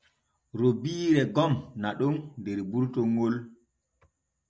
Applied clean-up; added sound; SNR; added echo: none; none; none; none.